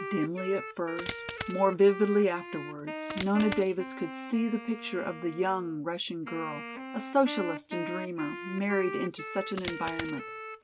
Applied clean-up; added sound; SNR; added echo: none; Coin (dropping) + Wind instrument, woodwind instrument; 9 dB; none.